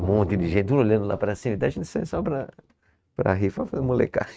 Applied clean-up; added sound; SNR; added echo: neural mask model RNNoise.